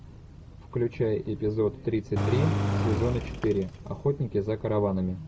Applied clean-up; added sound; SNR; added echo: none; Engine; 1 dB; none.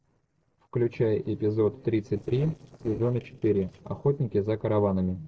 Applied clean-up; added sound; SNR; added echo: neural separator model SepFormer DNS4.